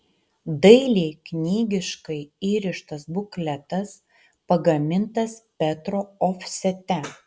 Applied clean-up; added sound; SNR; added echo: none; none; none; none.